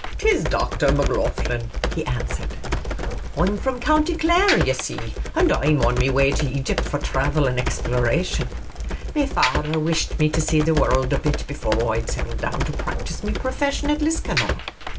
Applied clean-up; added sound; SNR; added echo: none; Computer keyboard; 2 dB; reverberation time 0.2 s.